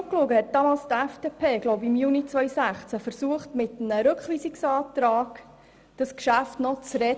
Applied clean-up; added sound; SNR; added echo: none; none; none; none.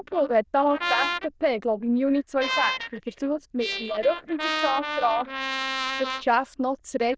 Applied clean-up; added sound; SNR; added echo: neural diffusion model UNIVERSE++.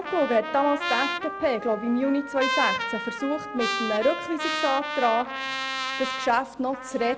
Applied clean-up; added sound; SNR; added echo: none; Trumpet; 4 dB; none.